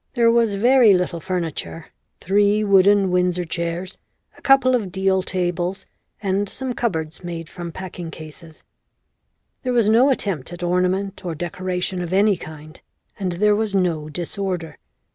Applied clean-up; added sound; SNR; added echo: none; none; none; none.